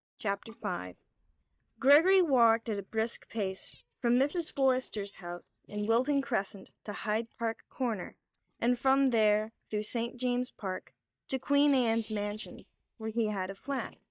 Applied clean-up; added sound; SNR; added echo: neural mask model DeepFilterNet 3.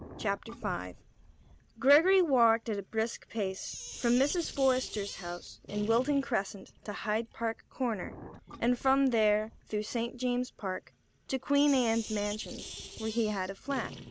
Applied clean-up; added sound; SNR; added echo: none; Sink (filling or washing); 16 dB; none.